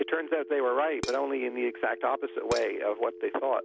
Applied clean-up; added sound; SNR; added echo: none; Dishes, pots, and pans + Telephone; 13 dB; none.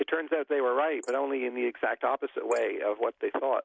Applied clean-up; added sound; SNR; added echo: neural mask model Resemble Enhance denoiser.